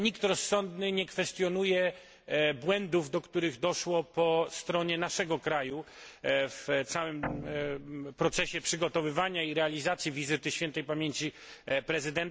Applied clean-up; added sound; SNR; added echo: none; Guitar; 10 dB; none.